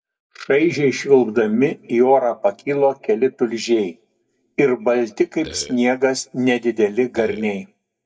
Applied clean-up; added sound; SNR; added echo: neural mask model DeepFilterNet 3.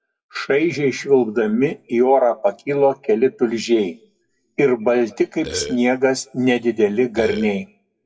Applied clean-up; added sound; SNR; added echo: classical method WPE with log-MMSE.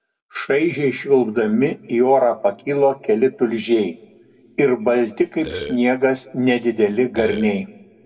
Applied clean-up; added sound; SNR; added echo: none; Burping, eructation; 9 dB; reverberation time 1.9 s.